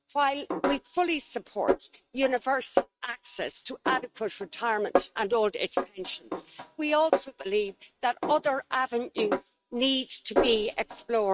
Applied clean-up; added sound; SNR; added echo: neural mask model RNNoise.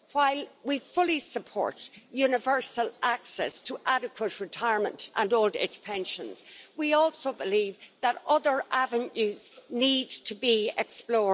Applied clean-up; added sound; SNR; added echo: none; none; none; none.